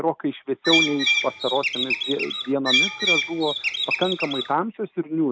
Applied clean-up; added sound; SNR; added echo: none; Bird; -2 dB; none.